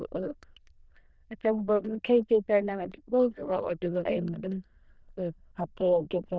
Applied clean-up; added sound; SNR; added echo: neural diffusion model UNIVERSE++.